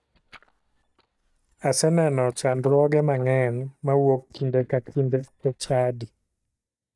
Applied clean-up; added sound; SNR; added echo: neural mask model DeepFilterNet 3.